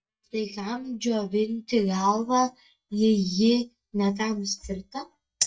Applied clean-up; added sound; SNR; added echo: neural mask model DeepFilterNet 3.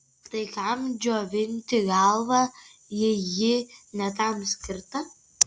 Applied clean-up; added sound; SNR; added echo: none; none; none; none.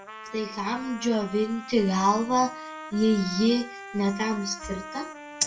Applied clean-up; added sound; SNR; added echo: none; Trumpet; 14 dB; reverberation time 0.2 s.